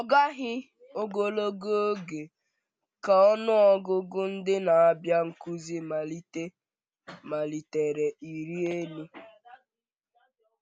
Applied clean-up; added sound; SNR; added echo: none; none; none; none.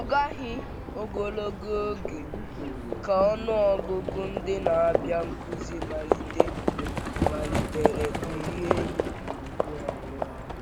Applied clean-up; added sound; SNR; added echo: none; Livestock, farm animals, working animals; 0 dB; none.